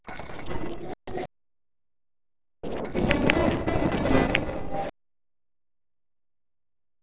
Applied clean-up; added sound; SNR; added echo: neural separator model SepFormer DNS4.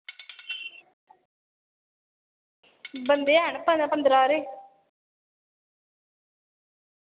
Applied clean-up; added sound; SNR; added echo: none; Tools; 17 dB; none.